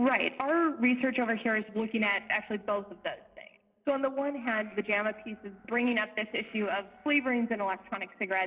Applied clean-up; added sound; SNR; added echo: neural separator model SepFormer DNS4.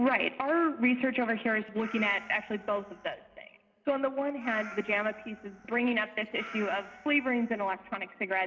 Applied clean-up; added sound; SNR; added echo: none; Meow; 18 dB; reverberation time 2.1 s.